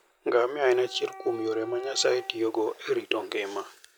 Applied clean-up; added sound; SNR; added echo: none; Wind instrument, woodwind instrument; 19 dB; none.